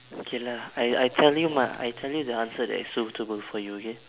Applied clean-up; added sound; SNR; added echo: none; none; none; none.